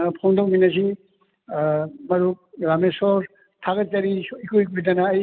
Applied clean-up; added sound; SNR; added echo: none; none; none; none.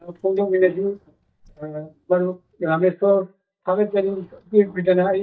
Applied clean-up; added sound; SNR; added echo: neural mask model DeepFilterNet 3.